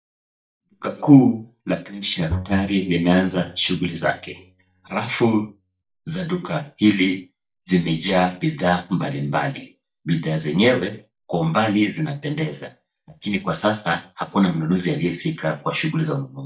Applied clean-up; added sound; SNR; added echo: neural mask model DeepFilterNet 3.